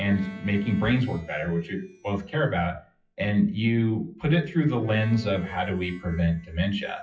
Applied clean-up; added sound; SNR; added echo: classical method WPE with log-MMSE.